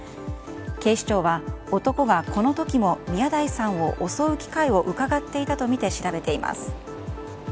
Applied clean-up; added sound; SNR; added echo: none; none; none; none.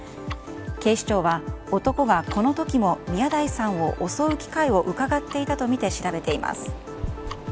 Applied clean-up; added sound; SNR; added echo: none; Tick-tock; 18 dB; none.